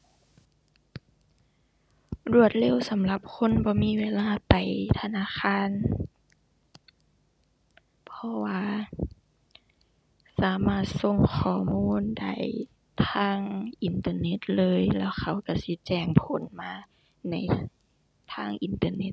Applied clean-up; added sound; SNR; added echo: none; none; none; none.